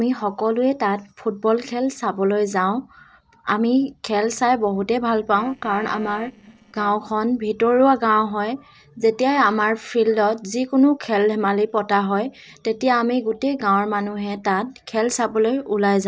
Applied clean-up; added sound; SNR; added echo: neural separator model SepFormer DNS4.